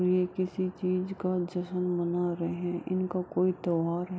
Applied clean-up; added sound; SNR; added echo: none; none; none; none.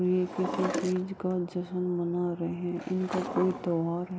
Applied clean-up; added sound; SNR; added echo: none; Drawer open or close; 9 dB; none.